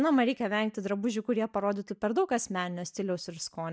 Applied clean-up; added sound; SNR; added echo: neural mask model DeepFilterNet 3.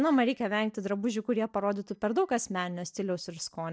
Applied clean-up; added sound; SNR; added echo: neural separator model SepFormer DNS4.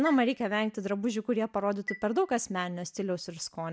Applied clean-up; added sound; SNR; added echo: none; Chime; 17 dB; none.